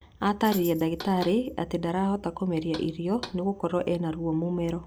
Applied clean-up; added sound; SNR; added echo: none; Knock + Tambourine; 17 dB; none.